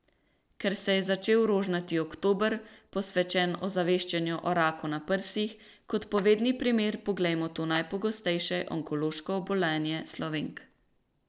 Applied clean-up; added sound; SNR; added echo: neural separator model SepFormer DNS4.